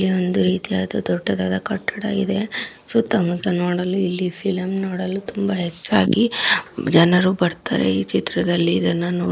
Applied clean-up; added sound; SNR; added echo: neural mask model Resemble Enhance denoiser.